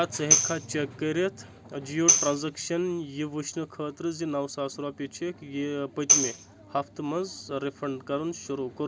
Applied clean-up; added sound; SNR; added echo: none; Tambourine; -3 dB; none.